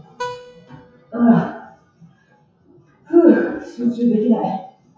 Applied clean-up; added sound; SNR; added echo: classical method WPE with log-MMSE.